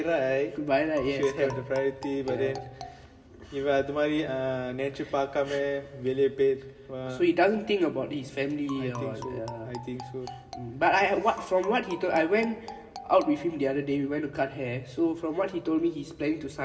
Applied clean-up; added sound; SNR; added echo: none; Marimba, xylophone; 17 dB; reverberation time 1.4 s.